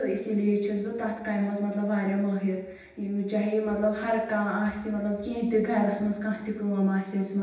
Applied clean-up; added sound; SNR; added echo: none; none; none; reverberation time 0.9 s.